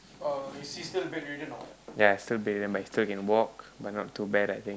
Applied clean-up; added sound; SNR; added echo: none; none; none; none.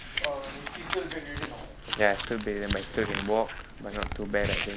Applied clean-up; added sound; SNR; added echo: none; Crumpling, crinkling; 4 dB; none.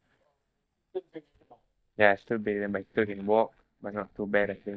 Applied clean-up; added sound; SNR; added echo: neural mask model DeepFilterNet 3.